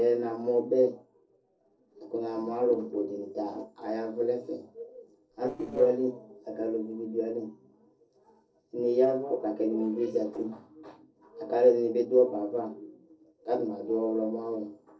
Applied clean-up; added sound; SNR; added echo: neural separator model SepFormer DNS4.